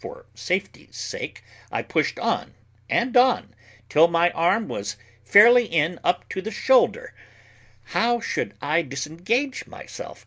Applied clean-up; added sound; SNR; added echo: none; none; none; none.